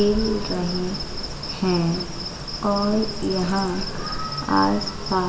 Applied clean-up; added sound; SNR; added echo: none; Insect; 6 dB; reverberation time 1.7 s.